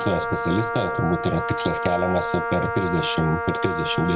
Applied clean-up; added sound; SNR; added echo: none; Wind instrument, woodwind instrument; 3 dB; none.